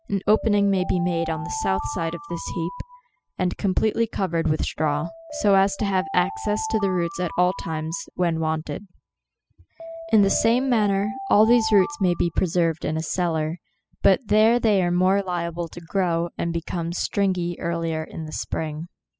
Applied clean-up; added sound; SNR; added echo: classical method spectral subtraction.